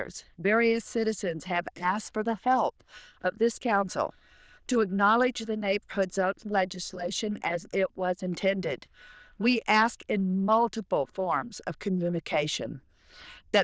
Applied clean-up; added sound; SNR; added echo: neural diffusion model UNIVERSE++.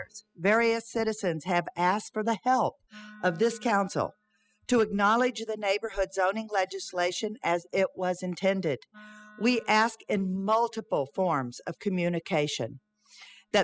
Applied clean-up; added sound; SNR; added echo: classical method spectral subtraction.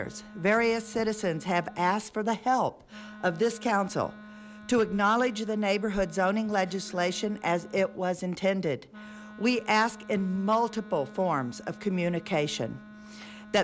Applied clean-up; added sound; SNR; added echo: none; Wind instrument, woodwind instrument; 19 dB; none.